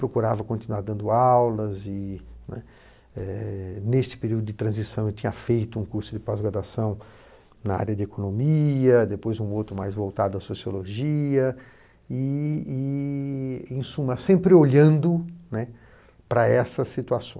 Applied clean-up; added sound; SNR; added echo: none; none; none; none.